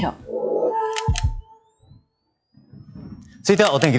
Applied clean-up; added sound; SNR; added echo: classical method log-MMSE.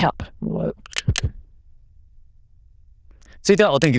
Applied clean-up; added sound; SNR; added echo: neural diffusion model UNIVERSE++.